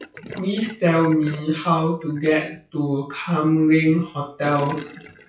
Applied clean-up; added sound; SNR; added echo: classical method WPE with log-MMSE.